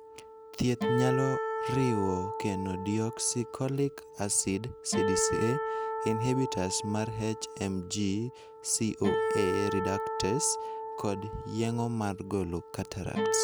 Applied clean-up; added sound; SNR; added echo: none; Acoustic guitar; 3 dB; none.